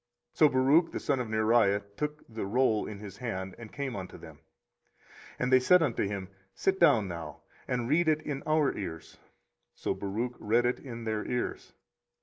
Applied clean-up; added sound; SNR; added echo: none; none; none; none.